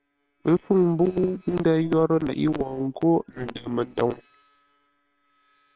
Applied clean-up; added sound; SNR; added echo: neural separator model SepFormer WHAM!.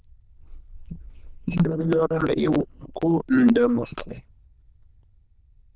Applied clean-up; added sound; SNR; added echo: neural diffusion model UNIVERSE++.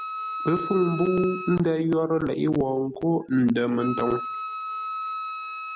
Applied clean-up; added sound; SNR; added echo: none; Wind instrument, woodwind instrument; 9 dB; none.